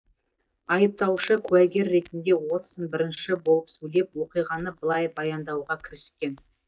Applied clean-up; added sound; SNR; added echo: neural mask model DeepFilterNet 3.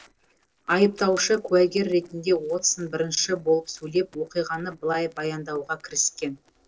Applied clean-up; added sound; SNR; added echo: neural separator model SepFormer DNS4.